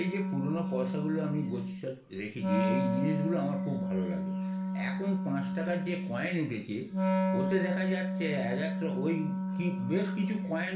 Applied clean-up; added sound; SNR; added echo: none; Wind instrument, woodwind instrument; -2 dB; reverberation time 0.5 s.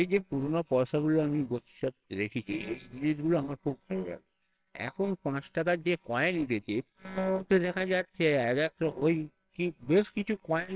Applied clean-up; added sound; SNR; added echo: neural separator model SepFormer WHAMR!.